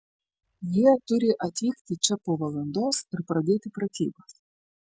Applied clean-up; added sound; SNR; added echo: none; none; none; none.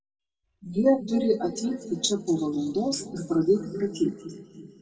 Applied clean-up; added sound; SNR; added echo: none; none; none; reverberation time 2.5 s.